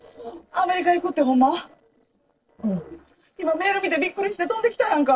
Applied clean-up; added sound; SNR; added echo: neural separator model SepFormer DNS4.